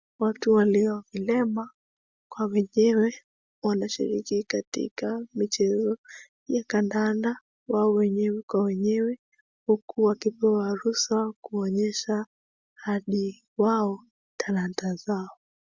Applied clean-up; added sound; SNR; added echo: none; none; none; none.